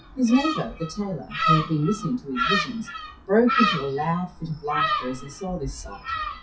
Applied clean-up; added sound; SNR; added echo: classical method WPE with log-MMSE.